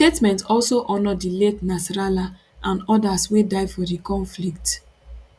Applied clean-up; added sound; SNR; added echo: none; none; none; none.